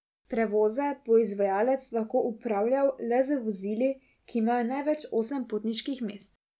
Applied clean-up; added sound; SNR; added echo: none; none; none; none.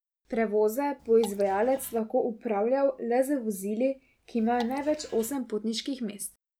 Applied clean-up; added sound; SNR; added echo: none; Drip / Water; 19 dB; none.